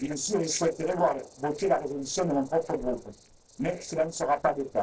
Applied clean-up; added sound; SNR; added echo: neural separator model SepFormer DNS4.